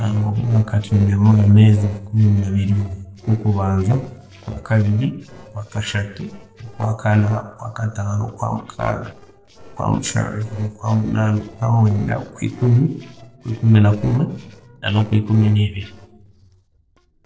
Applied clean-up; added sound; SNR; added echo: neural separator model SepFormer DNS4.